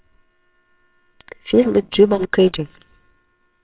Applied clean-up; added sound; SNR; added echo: neural separator model SepFormer WHAMR!.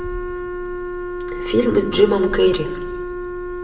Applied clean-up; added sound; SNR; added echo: none; Wind instrument, woodwind instrument; 7 dB; reverberation time 0.9 s.